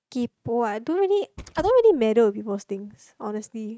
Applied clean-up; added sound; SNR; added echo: neural mask model RNNoise.